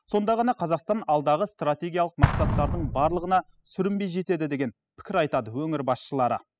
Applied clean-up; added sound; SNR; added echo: classical method spectral subtraction.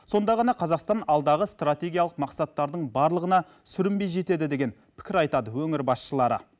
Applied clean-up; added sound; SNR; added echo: none; none; none; none.